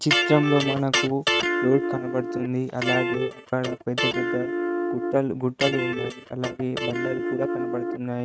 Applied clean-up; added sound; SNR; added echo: neural mask model RNNoise.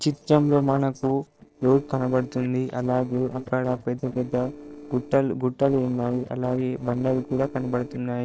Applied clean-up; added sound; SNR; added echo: neural separator model SepFormer DNS4.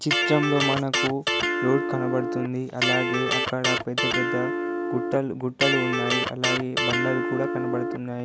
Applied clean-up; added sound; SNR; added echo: none; Electric guitar; -1 dB; none.